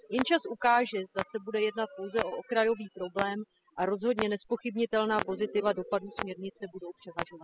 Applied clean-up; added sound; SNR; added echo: classical method spectral subtraction.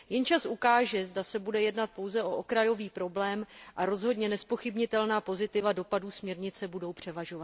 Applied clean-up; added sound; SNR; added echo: none; none; none; none.